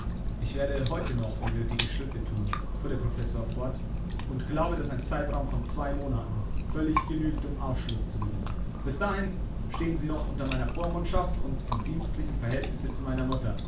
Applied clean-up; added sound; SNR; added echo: none; Chewing, mastication; -3 dB; reverberation time 0.3 s.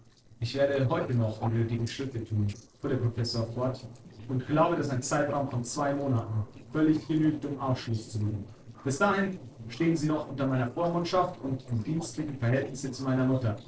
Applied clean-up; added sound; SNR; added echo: neural separator model SepFormer DNS4.